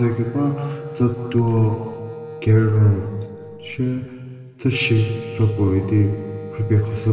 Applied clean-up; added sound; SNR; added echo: none; Wind instrument, woodwind instrument; 14 dB; reverberation time 2.5 s.